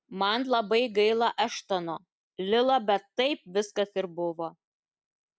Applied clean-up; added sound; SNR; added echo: none; none; none; none.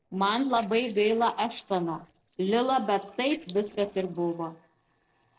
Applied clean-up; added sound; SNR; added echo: neural separator model SepFormer DNS4.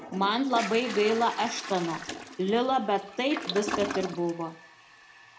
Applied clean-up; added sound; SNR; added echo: none; Toilet flush; 10 dB; reverberation time 0.3 s.